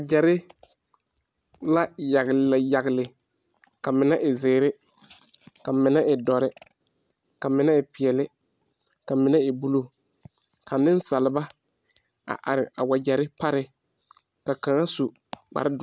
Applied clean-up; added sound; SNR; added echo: none; none; none; none.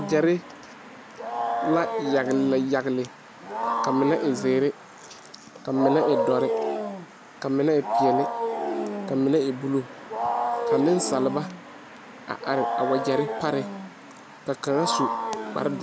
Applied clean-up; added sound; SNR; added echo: none; Wild animals; 3 dB; none.